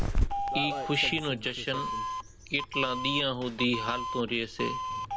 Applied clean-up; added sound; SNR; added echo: none; Doorbell; 1 dB; none.